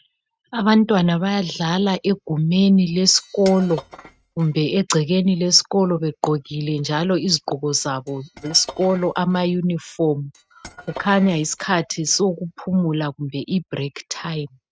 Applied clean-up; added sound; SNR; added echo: neural mask model RNNoise.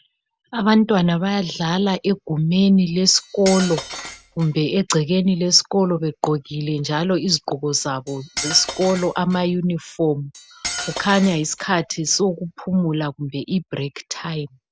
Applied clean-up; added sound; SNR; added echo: none; Cutlery, silverware; 12 dB; none.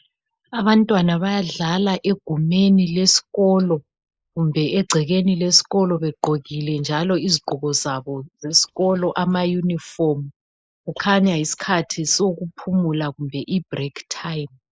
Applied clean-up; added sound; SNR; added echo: neural mask model Resemble Enhance denoiser.